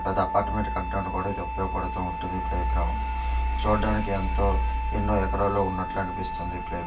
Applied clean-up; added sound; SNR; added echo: none; Wind instrument, woodwind instrument; 7 dB; reverberation time 0.1 s.